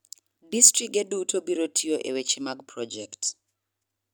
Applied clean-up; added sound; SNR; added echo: none; none; none; none.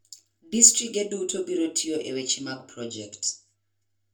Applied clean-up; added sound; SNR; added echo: none; none; none; reverberation time 0.2 s.